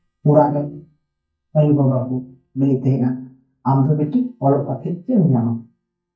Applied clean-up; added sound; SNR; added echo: neural mask model DeepFilterNet 3.